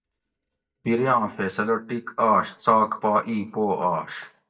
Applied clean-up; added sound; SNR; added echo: neural mask model DeepFilterNet 3.